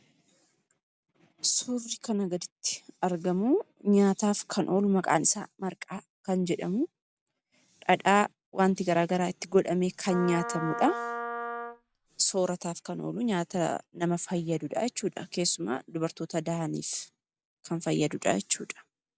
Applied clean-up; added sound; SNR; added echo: none; Wind instrument, woodwind instrument; 7 dB; none.